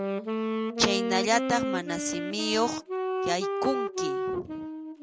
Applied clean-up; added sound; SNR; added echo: none; Wind instrument, woodwind instrument; 0 dB; none.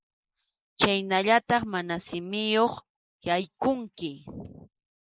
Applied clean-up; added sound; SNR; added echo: neural mask model Resemble Enhance denoiser.